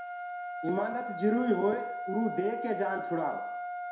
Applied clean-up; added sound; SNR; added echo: none; Trumpet; 5 dB; reverberation time 0.6 s.